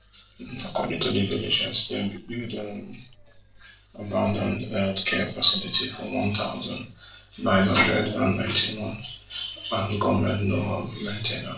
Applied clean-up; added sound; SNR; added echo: neural separator model SepFormer DNS4.